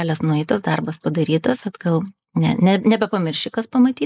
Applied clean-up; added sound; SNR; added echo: neural mask model Resemble Enhance denoiser.